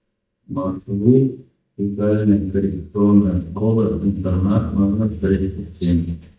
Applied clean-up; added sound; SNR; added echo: neural mask model DeepFilterNet 3.